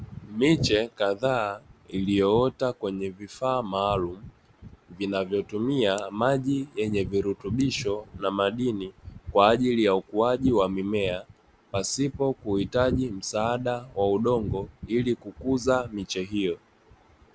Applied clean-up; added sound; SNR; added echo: none; none; none; none.